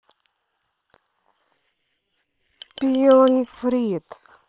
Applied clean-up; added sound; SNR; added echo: neural separator model SepFormer WHAM!.